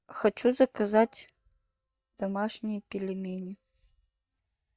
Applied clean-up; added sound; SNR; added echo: neural mask model DeepFilterNet 3.